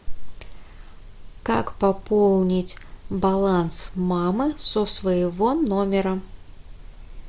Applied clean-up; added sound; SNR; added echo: none; none; none; none.